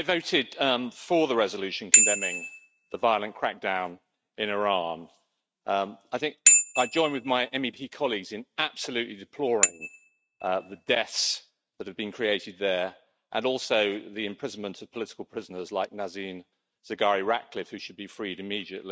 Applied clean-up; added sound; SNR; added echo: neural mask model RNNoise.